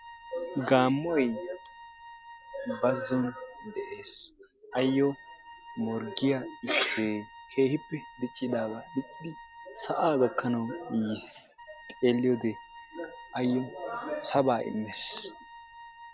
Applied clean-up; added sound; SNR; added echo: none; Wind instrument, woodwind instrument; 18 dB; none.